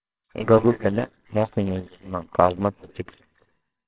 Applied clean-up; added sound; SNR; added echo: neural separator model SepFormer WHAMR!.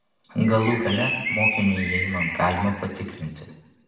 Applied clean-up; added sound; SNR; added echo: none; Bird; 4 dB; reverberation time 0.9 s.